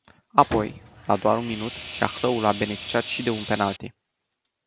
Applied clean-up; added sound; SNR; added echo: none; Sawing; 10 dB; none.